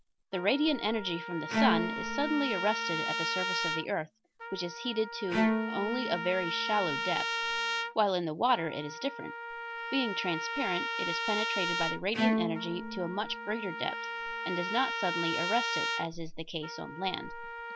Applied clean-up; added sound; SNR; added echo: none; Trumpet + Bowed string instrument; 1 dB; none.